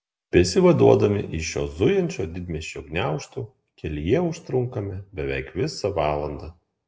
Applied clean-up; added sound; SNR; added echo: none; none; none; none.